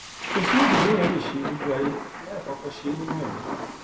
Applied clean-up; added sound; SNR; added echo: none; Thunder / Rain; 0 dB; reverberation time 0.3 s.